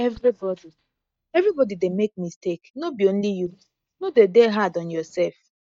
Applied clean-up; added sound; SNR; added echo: neural mask model DeepFilterNet 3.